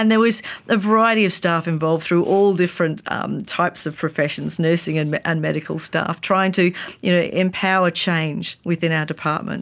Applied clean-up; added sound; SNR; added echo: none; none; none; none.